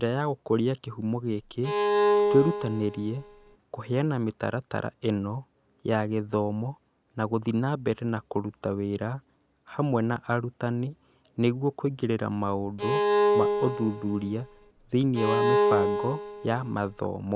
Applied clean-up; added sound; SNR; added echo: none; Bowed string instrument; -2 dB; none.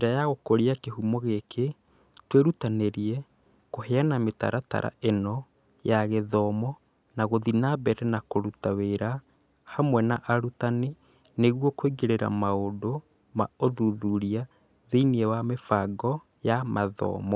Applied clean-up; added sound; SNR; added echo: none; none; none; none.